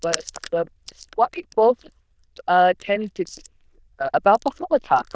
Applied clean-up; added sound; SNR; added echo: neural diffusion model UNIVERSE++.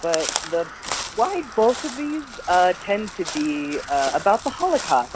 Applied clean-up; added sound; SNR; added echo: none; Crow; 10 dB; none.